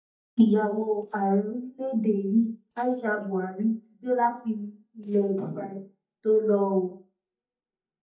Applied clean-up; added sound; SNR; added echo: neural mask model DeepFilterNet 3.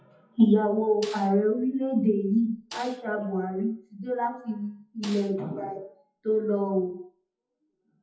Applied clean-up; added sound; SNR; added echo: classical method WPE with log-MMSE.